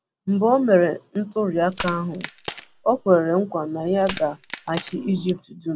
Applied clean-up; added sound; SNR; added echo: none; Crack; 13 dB; none.